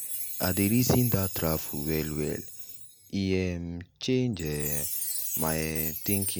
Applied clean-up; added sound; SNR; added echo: none; Chime; 5 dB; none.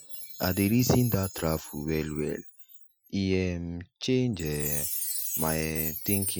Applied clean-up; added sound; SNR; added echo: classical method Wiener filter.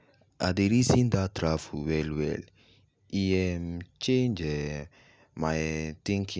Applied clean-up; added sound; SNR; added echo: none; none; none; none.